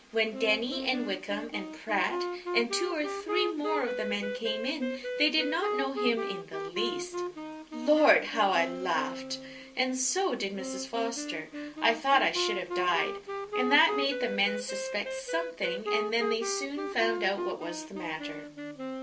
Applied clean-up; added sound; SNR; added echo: none; Wind instrument, woodwind instrument; 5 dB; reverberation time 0.2 s.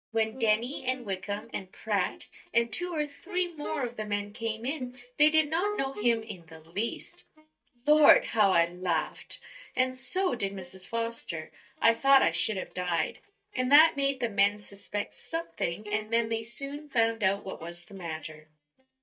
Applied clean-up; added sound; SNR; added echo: neural mask model DeepFilterNet 3.